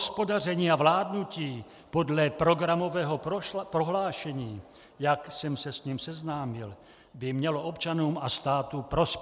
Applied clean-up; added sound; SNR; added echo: none; none; none; none.